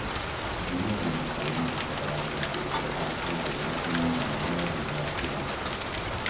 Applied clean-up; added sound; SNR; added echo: none; Rain; -2 dB; reverberation time 0.7 s.